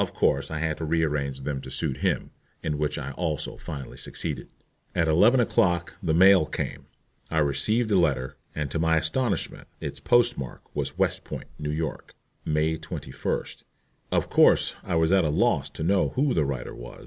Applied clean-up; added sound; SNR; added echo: none; none; none; none.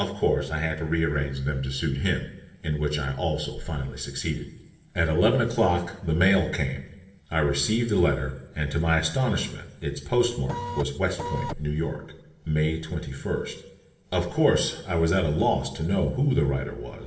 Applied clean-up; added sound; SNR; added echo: none; Printer; 5 dB; reverberation time 0.7 s.